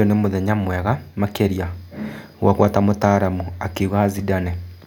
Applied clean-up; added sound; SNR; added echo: none; none; none; none.